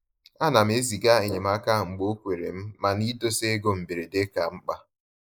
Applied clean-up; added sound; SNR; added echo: neural mask model Resemble Enhance denoiser.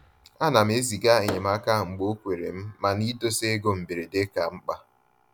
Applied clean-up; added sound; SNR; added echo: none; Fireworks; 18 dB; none.